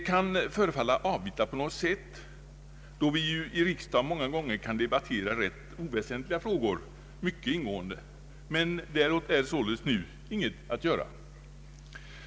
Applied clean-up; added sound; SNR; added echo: none; none; none; none.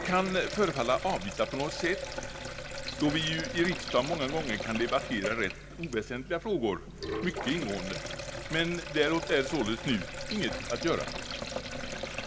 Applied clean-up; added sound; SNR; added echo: none; Sink (filling or washing); 7 dB; none.